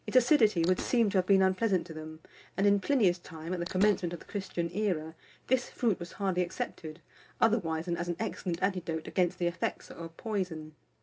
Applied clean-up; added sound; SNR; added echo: none; Fart; 15 dB; reverberation time 0.3 s.